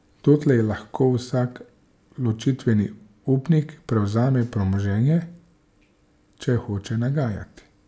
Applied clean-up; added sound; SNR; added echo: none; none; none; none.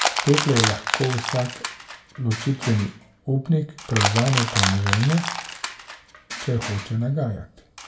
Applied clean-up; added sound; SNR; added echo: none; Crushing; 4 dB; reverberation time 0.2 s.